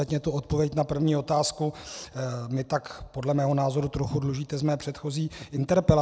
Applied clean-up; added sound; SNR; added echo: none; none; none; none.